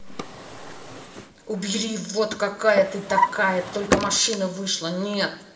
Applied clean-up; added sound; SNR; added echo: none; Drawer open or close; 5 dB; reverberation time 1.0 s.